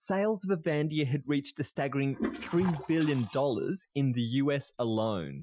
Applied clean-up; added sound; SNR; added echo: classical method Wiener filter.